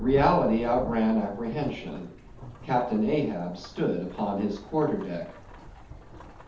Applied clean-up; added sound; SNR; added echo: none; Rain / Thunderstorm; 15 dB; reverberation time 0.6 s.